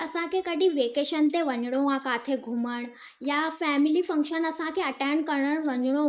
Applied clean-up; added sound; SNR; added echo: neural mask model Resemble Enhance denoiser.